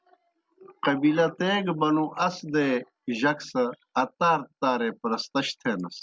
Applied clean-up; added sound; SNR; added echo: none; none; none; none.